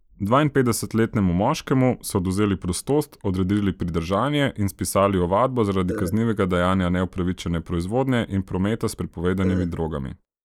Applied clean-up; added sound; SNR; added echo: neural mask model Resemble Enhance denoiser.